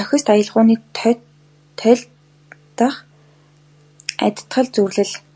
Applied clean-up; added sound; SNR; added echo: none; none; none; none.